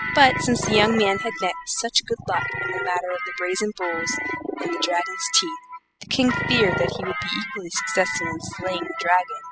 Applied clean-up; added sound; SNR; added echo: classical method spectral subtraction.